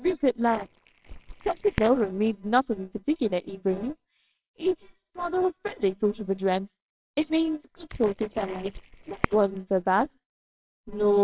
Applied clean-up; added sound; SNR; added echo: neural separator model SepFormer WHAMR!.